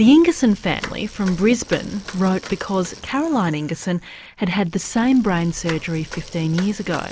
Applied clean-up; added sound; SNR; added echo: none; Bicycle; 18 dB; none.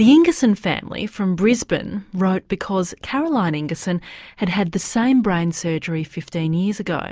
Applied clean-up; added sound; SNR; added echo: none; none; none; none.